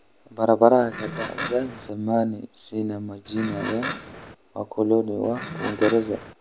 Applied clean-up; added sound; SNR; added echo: none; Livestock, farm animals, working animals; 9 dB; none.